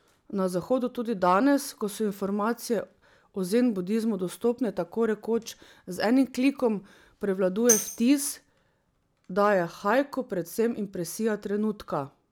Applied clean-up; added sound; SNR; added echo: none; Tambourine; 5 dB; none.